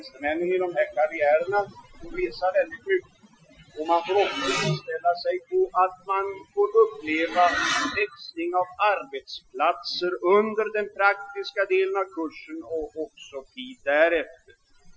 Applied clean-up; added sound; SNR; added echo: classical method Wiener filter.